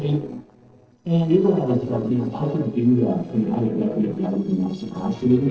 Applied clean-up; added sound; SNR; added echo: neural separator model SepFormer DNS4.